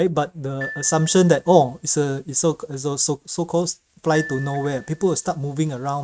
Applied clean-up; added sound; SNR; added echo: neural mask model RNNoise.